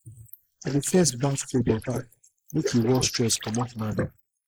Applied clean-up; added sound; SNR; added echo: neural mask model Resemble Enhance denoiser.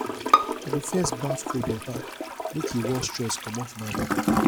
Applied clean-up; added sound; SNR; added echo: none; Toilet flush / Gurgling + Bowed string instrument; -4 dB; none.